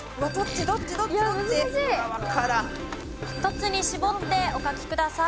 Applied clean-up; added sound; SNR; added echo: none; none; none; none.